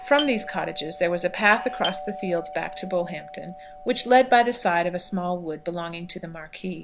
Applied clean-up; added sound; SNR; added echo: none; Doorbell; 14 dB; none.